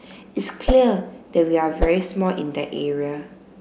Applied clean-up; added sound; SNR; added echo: none; Whoosh, swoosh, swish; 4 dB; none.